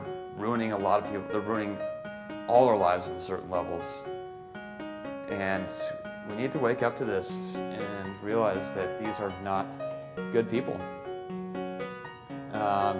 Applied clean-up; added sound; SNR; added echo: none; Piano; 7 dB; reverberation time 0.7 s.